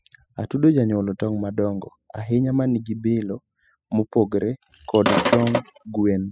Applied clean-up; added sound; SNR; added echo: classical method spectral subtraction.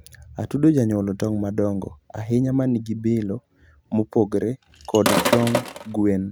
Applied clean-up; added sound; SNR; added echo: none; Sink (filling or washing); 2 dB; none.